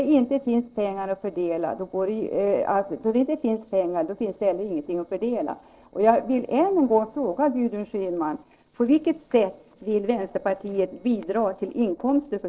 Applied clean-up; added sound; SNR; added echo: neural separator model SepFormer DNS4.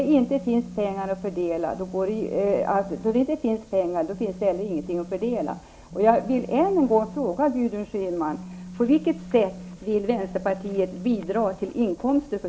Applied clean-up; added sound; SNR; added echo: none; Telephone; 15 dB; reverberation time 0.4 s.